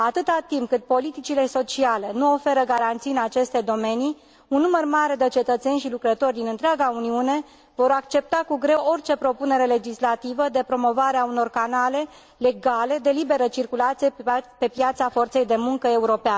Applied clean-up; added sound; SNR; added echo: none; none; none; none.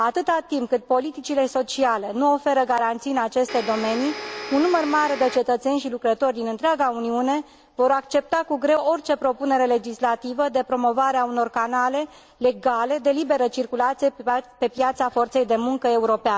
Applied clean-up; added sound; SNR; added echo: none; Domestic sounds, home sounds; 11 dB; none.